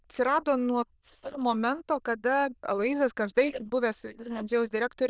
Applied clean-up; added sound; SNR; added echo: neural diffusion model UNIVERSE++.